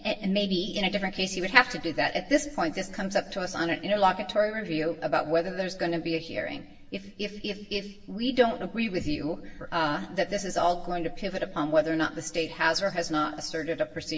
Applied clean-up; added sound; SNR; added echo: none; none; none; reverberation time 0.9 s.